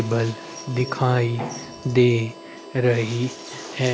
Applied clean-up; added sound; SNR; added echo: none; Harmonica; 19 dB; none.